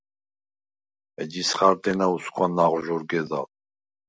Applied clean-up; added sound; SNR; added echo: none; none; none; none.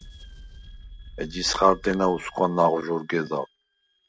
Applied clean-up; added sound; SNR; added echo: neural separator model SepFormer DNS4.